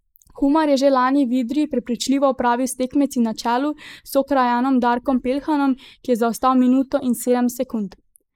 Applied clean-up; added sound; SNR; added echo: neural mask model Resemble Enhance denoiser.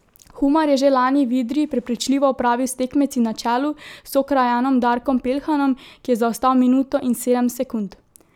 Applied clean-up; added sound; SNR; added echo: none; none; none; none.